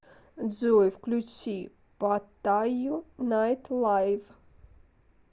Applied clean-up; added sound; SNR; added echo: none; none; none; none.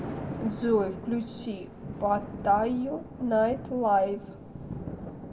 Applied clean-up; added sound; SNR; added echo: none; Thunder; 10 dB; reverberation time 0.9 s.